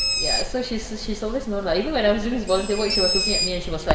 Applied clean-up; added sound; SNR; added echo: none; Bird; 2 dB; reverberation time 2.2 s.